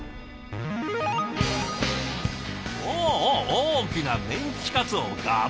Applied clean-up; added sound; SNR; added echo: none; Bowed string instrument; 15 dB; none.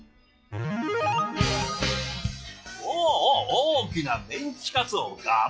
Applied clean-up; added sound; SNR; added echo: classical method log-MMSE.